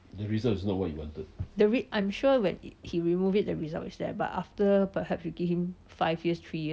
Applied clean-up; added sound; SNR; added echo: none; none; none; none.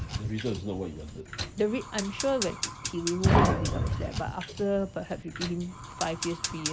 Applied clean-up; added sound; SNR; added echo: none; Fire; -1 dB; none.